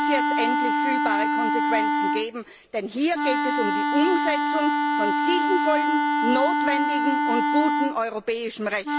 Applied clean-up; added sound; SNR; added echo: none; Wind instrument, woodwind instrument; -4 dB; none.